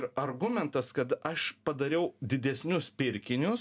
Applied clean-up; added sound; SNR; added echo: none; none; none; none.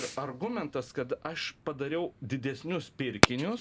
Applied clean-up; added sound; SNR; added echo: none; Fireworks; 0 dB; none.